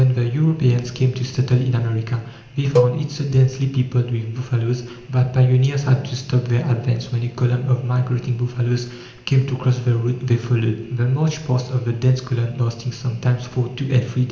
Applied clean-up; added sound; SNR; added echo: none; Cowbell; 6 dB; reverberation time 0.8 s.